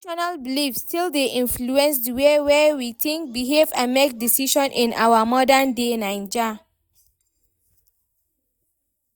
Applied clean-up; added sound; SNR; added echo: neural mask model DeepFilterNet 3.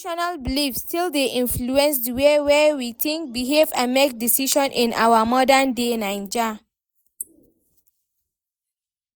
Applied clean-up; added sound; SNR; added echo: neural mask model Resemble Enhance denoiser.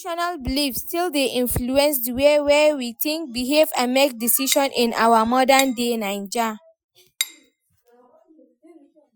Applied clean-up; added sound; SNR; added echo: classical method Wiener filter.